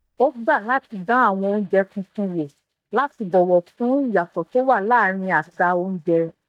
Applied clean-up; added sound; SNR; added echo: neural mask model DeepFilterNet 3.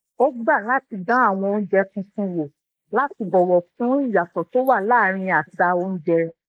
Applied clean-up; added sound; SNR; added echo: neural mask model Resemble Enhance denoiser.